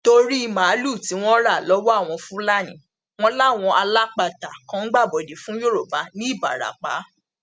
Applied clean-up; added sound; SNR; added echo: none; none; none; none.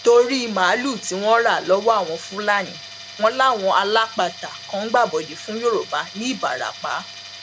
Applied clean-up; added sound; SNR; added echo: none; Tools; 16 dB; none.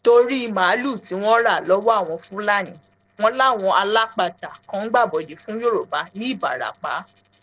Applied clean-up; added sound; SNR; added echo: neural separator model SepFormer DNS4.